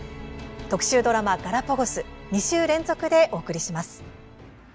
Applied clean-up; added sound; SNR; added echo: none; none; none; none.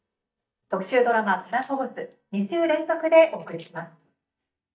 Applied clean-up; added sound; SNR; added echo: neural mask model DeepFilterNet 3.